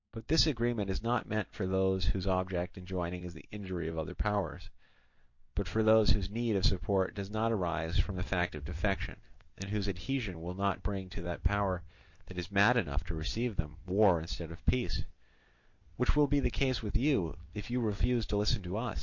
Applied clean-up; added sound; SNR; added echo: neural mask model DeepFilterNet 3.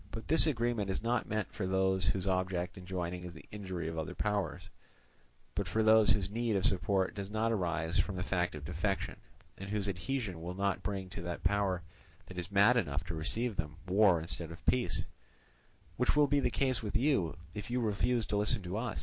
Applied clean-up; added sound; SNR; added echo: none; Thunder; 19 dB; none.